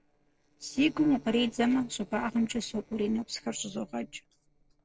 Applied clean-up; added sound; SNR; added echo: neural separator model SepFormer DNS4.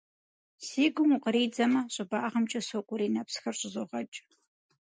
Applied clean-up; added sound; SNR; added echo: none; none; none; none.